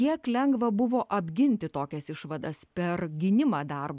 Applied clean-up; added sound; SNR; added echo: none; none; none; none.